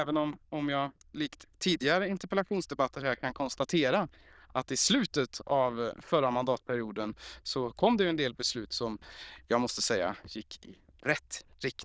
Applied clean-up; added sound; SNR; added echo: neural diffusion model UNIVERSE++.